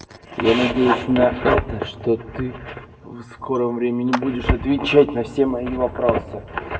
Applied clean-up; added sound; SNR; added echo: none; Clapping; 13 dB; reverberation time 1.7 s.